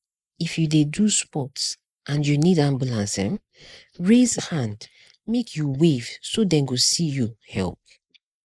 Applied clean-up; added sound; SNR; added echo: neural mask model Resemble Enhance denoiser.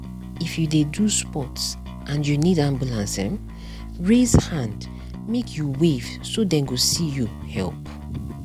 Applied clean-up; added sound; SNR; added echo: none; Bass guitar; 11 dB; none.